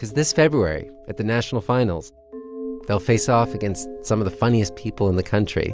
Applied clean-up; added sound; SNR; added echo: none; none; none; none.